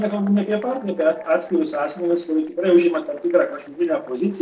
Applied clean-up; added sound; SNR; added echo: neural separator model SepFormer DNS4.